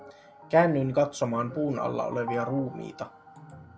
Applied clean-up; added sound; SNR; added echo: none; Organ; 16 dB; none.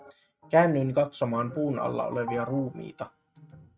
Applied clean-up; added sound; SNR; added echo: neural mask model RNNoise.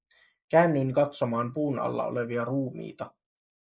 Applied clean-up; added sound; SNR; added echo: neural mask model Resemble Enhance denoiser.